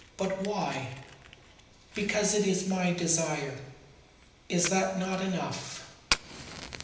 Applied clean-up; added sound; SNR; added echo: none; Fire; 10 dB; reverberation time 0.9 s.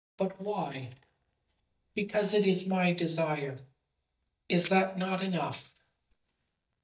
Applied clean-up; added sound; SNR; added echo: neural mask model DeepFilterNet 3.